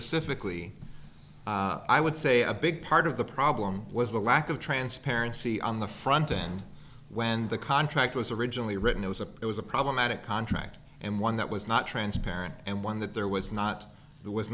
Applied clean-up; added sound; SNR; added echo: none; none; none; none.